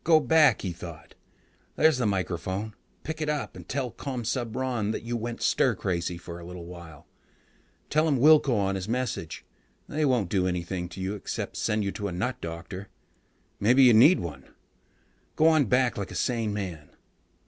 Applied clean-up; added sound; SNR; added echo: none; none; none; none.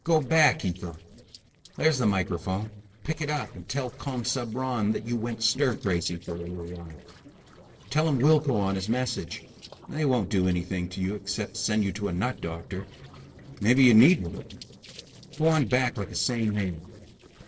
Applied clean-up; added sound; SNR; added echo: neural separator model SepFormer DNS4.